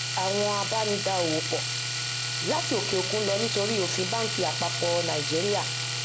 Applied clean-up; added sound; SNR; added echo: none; Domestic sounds, home sounds; 0 dB; none.